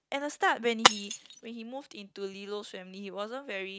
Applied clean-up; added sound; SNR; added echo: neural mask model RNNoise.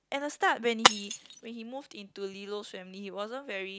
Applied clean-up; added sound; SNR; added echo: none; Shatter; -2 dB; none.